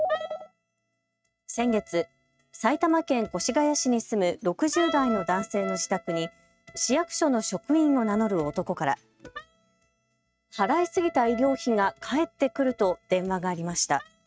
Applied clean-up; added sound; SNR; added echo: neural mask model RNNoise.